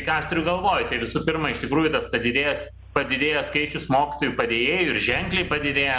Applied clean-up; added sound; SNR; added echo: none; Bass guitar; 17 dB; none.